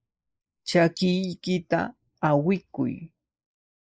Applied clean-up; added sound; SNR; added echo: neural mask model Resemble Enhance denoiser.